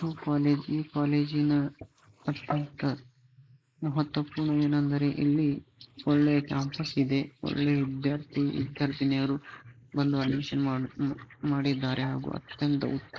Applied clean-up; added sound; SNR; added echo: neural mask model Resemble Enhance denoiser.